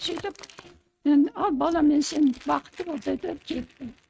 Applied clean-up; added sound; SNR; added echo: neural mask model RNNoise.